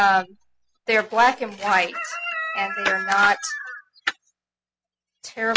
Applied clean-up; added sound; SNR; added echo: classical method spectral subtraction.